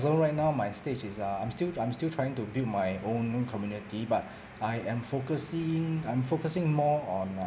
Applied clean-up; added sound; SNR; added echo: none; none; none; none.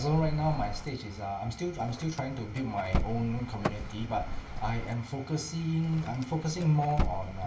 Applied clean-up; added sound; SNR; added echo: none; Car; 5 dB; reverberation time 0.2 s.